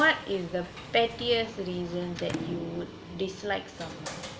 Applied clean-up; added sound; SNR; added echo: none; Sliding door / Slam; 11 dB; none.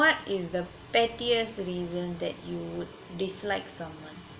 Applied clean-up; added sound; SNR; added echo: none; none; none; none.